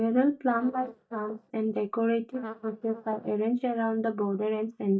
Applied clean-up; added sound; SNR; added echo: neural mask model DeepFilterNet 3.